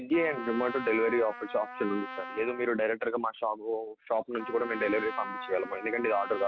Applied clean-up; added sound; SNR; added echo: none; Trumpet; 11 dB; none.